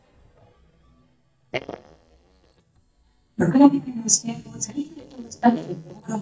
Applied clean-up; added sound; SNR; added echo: neural mask model DeepFilterNet 3.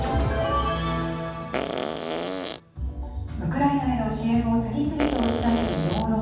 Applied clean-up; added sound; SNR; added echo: none; Fart; 3 dB; reverberation time 1.2 s.